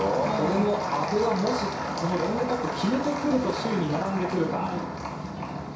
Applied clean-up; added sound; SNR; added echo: none; Piano; 18 dB; reverberation time 0.6 s.